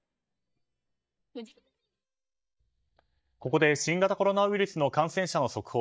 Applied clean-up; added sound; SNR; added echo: neural mask model DeepFilterNet 3.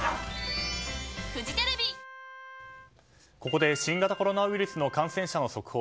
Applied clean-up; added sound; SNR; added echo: none; Wind instrument, woodwind instrument; 19 dB; none.